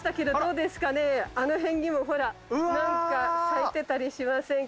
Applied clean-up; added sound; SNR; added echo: none; none; none; none.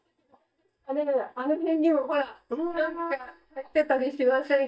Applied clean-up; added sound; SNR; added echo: neural mask model DeepFilterNet 3.